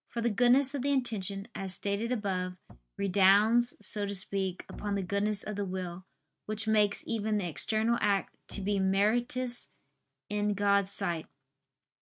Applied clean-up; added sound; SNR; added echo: neural mask model RNNoise.